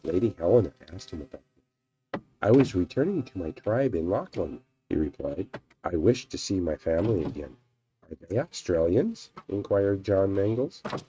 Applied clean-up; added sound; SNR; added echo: neural mask model RNNoise.